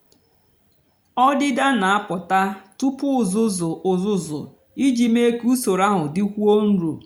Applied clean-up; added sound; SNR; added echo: none; none; none; none.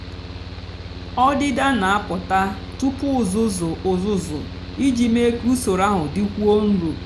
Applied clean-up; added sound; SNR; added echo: none; Mechanical fan; 11 dB; none.